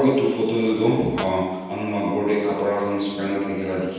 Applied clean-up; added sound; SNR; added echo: none; Fart; 17 dB; reverberation time 1.2 s.